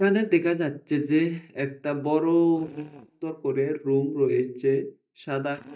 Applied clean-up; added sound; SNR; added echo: neural mask model DeepFilterNet 3.